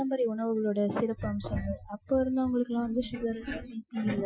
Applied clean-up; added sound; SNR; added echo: classical method Wiener filter.